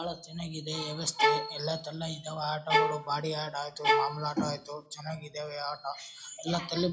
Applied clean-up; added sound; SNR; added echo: none; Bowed string instrument; -4 dB; reverberation time 0.4 s.